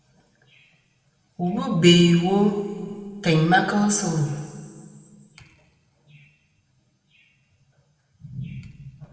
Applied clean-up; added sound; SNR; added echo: none; none; none; reverberation time 2.1 s.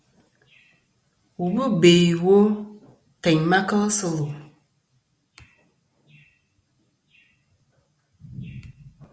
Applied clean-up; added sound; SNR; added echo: none; none; none; none.